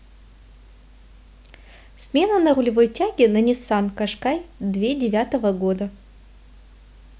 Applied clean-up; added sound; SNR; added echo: none; none; none; none.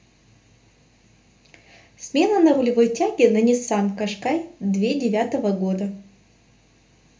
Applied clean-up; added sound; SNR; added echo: none; none; none; reverberation time 0.3 s.